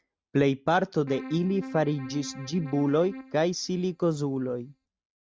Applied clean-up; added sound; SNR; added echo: neural mask model RNNoise.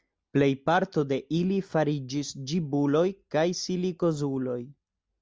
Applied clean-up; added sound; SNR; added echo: none; none; none; none.